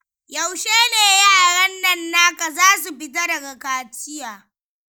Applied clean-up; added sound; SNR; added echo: neural mask model Resemble Enhance denoiser.